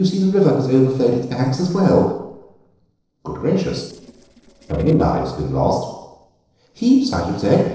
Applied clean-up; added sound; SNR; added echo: neural separator model SepFormer DNS4.